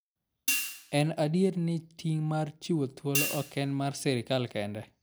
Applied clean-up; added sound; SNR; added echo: none; Hi-hat; 6 dB; none.